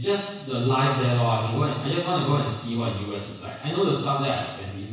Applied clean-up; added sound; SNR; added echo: none; none; none; reverberation time 1.1 s.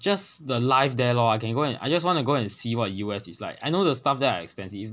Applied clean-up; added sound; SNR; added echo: none; none; none; none.